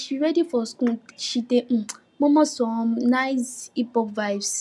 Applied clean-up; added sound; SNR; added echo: none; none; none; none.